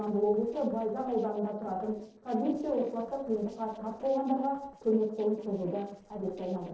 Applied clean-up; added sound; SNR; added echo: neural separator model SepFormer DNS4.